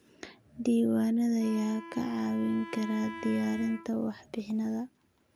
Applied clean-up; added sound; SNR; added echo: none; Wind instrument, woodwind instrument; 14 dB; none.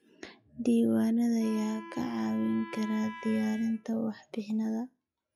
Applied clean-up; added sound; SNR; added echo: classical method log-MMSE.